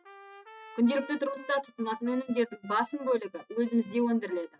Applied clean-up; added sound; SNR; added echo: neural mask model RNNoise.